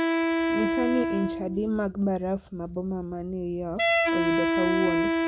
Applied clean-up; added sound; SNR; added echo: none; Wind instrument, woodwind instrument; -3 dB; none.